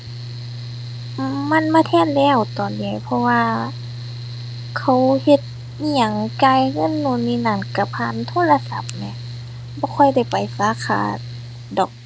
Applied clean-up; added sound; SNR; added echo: none; Mechanical fan; 10 dB; none.